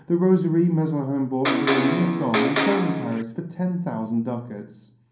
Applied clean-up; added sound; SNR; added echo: none; Electric guitar; -1 dB; reverberation time 0.6 s.